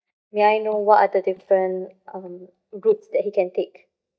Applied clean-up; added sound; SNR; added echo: neural mask model DeepFilterNet 3.